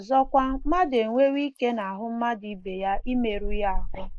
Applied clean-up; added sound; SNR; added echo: neural mask model Resemble Enhance denoiser.